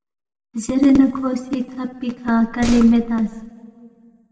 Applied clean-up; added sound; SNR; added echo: none; Slam; 11 dB; reverberation time 1.3 s.